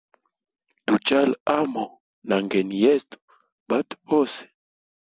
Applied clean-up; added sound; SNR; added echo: none; none; none; none.